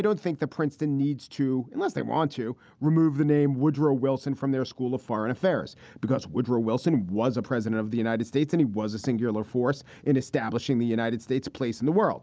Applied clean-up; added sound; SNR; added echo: none; none; none; none.